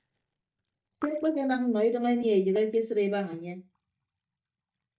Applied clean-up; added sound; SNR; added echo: neural mask model DeepFilterNet 3.